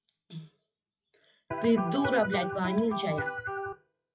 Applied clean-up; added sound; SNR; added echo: classical method WPE with log-MMSE.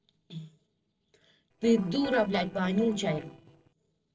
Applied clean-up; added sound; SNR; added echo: neural separator model SepFormer DNS4.